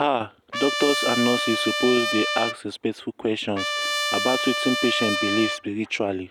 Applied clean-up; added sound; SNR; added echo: none; Trumpet; 2 dB; none.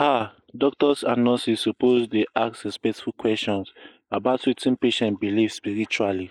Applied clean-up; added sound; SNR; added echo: neural mask model Resemble Enhance denoiser.